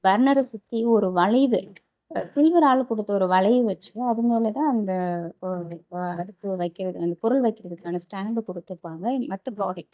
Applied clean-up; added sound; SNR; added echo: neural mask model DeepFilterNet 3.